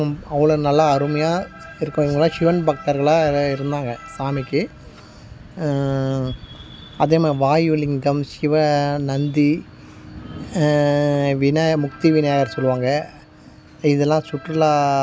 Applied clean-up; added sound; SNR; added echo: none; none; none; none.